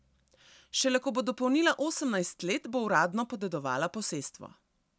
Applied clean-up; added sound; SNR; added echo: none; none; none; none.